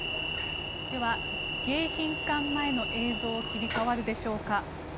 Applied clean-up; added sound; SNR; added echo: none; Train; 1 dB; none.